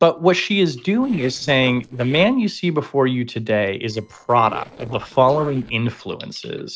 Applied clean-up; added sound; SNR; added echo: neural separator model SepFormer DNS4.